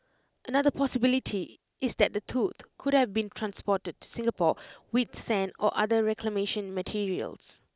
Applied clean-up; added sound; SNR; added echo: none; none; none; none.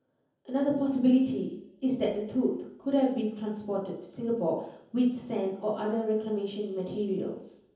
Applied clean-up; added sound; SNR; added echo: none; none; none; reverberation time 0.7 s.